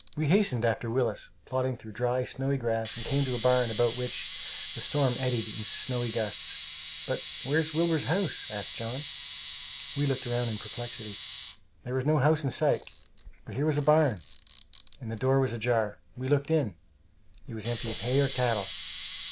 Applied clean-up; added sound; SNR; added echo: none; Camera; 3 dB; none.